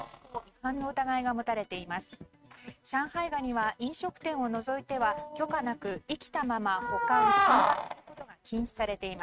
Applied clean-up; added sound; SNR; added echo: neural mask model RNNoise.